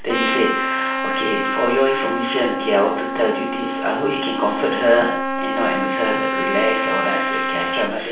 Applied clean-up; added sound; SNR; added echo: none; Trumpet; 2 dB; reverberation time 0.5 s.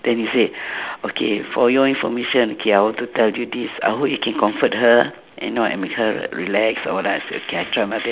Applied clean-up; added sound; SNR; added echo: none; none; none; none.